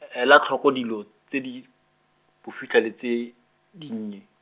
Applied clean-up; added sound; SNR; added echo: none; none; none; none.